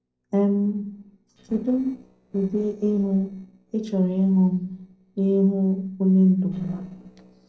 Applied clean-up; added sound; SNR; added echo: neural separator model SepFormer DNS4.